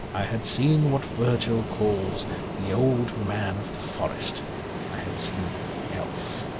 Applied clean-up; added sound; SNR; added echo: none; Ocean; 5 dB; none.